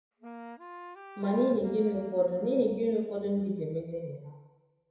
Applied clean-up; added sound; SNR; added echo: none; Wind instrument, woodwind instrument; 15 dB; reverberation time 1.0 s.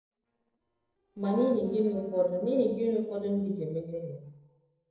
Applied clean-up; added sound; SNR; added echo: neural separator model SepFormer DNS4.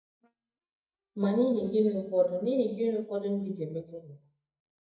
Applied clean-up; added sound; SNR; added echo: neural mask model DeepFilterNet 3.